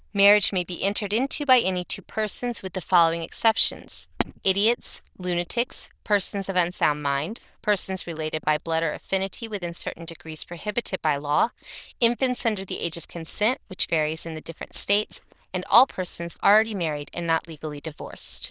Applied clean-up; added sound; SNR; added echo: neural diffusion model UNIVERSE++.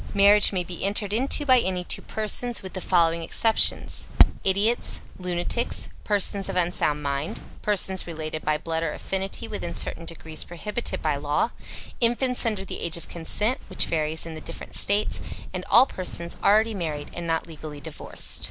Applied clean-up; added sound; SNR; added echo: none; Walk, footsteps; 6 dB; none.